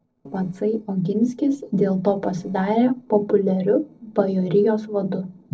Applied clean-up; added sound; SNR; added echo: neural separator model SepFormer DNS4.